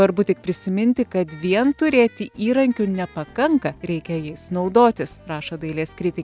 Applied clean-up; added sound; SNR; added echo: none; none; none; none.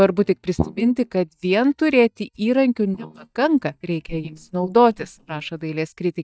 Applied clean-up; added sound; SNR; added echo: neural mask model DeepFilterNet 3.